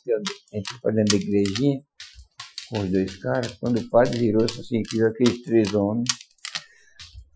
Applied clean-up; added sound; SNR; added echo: classical method Wiener filter.